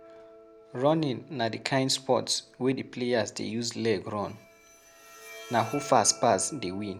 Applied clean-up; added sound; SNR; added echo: none; Bowed string instrument; 20 dB; none.